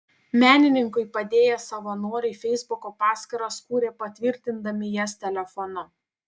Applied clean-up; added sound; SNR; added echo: none; none; none; none.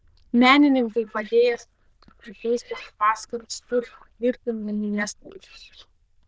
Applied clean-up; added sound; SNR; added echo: neural diffusion model UNIVERSE++.